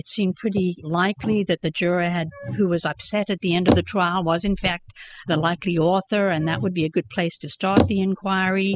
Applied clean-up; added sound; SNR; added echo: classical method spectral subtraction.